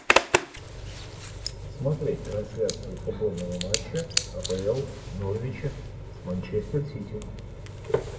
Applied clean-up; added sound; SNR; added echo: none; Zipper (clothing); 2 dB; reverberation time 1.3 s.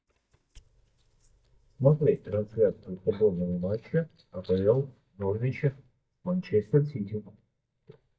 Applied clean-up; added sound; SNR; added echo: neural mask model DeepFilterNet 3.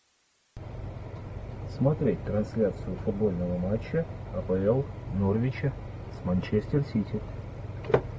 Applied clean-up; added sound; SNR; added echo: none; none; none; none.